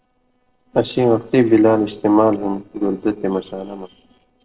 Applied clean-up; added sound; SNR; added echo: neural separator model SepFormer DNS4.